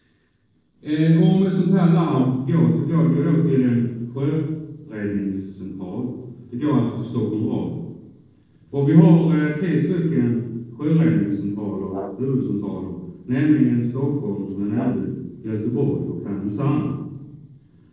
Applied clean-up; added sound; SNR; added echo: neural separator model SepFormer DNS4.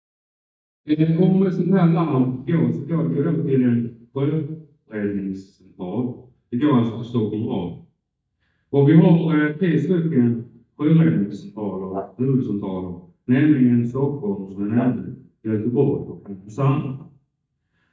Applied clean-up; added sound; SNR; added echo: neural mask model DeepFilterNet 3.